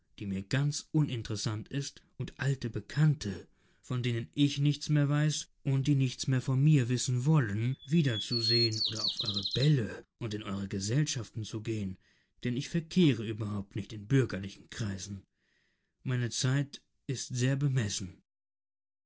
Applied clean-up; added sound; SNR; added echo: none; Bird vocalization, bird call, bird song; 4 dB; none.